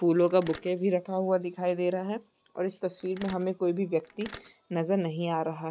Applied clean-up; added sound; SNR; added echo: none; Mechanisms; 12 dB; none.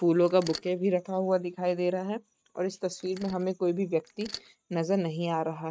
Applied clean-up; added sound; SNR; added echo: neural mask model RNNoise.